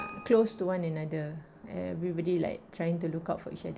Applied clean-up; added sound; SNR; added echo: none; Keyboard (musical); 19 dB; none.